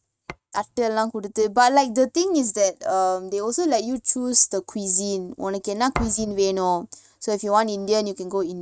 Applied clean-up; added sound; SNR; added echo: neural mask model RNNoise.